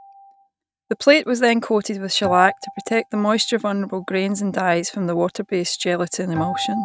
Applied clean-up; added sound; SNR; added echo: neural mask model RNNoise.